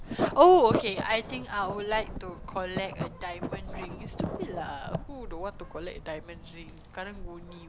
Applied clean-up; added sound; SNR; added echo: none; Bird; 15 dB; none.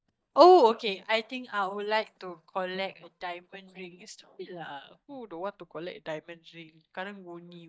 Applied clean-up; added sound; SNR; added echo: neural mask model DeepFilterNet 3.